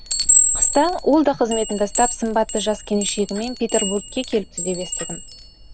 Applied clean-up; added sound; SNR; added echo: none; Chime; 0 dB; none.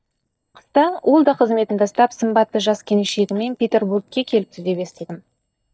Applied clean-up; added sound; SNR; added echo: neural mask model DeepFilterNet 3.